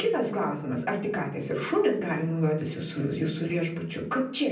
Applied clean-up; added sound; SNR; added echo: none; none; none; reverberation time 0.6 s.